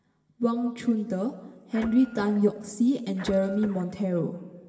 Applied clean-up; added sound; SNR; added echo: none; Printer; 16 dB; reverberation time 1.7 s.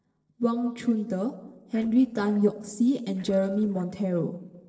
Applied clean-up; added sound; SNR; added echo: neural separator model SepFormer DNS4.